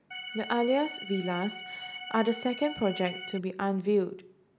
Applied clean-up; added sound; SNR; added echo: none; Organ; 9 dB; none.